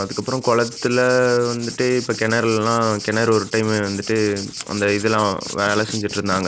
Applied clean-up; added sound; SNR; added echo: none; Insect + Writing; 13 dB; none.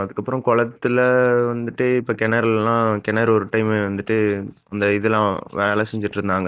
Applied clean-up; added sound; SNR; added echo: neural mask model DeepFilterNet 3.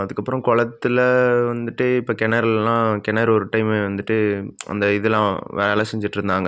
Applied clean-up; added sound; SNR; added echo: none; none; none; none.